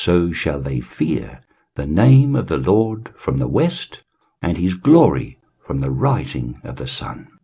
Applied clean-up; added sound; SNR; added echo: none; none; none; none.